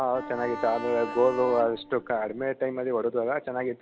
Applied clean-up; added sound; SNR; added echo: none; Bowed string instrument; 11 dB; none.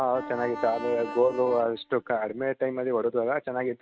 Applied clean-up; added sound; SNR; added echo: neural mask model RNNoise.